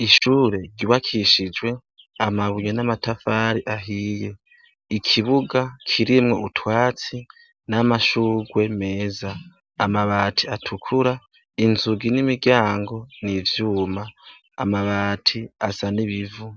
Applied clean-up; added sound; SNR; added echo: none; none; none; none.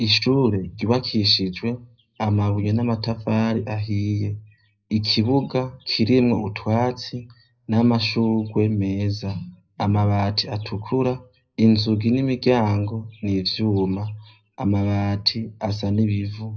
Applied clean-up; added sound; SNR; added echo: none; none; none; reverberation time 0.3 s.